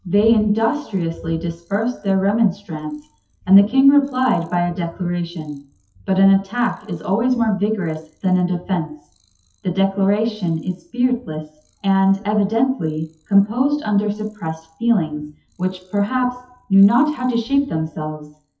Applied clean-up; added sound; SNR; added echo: classical method WPE with log-MMSE.